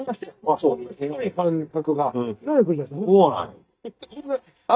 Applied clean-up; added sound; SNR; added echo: neural mask model DeepFilterNet 3.